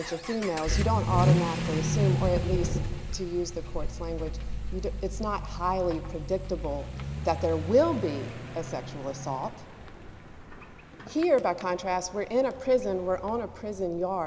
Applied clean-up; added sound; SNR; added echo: none; Accelerating, revving, vroom / Vehicle; 2 dB; none.